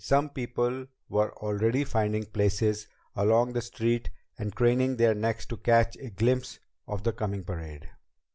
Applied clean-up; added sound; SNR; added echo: none; none; none; none.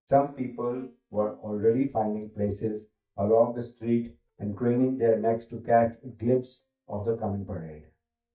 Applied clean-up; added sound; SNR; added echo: neural mask model DeepFilterNet 3.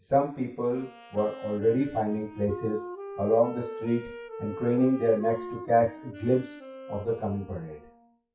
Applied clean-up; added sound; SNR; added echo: classical method WPE with log-MMSE.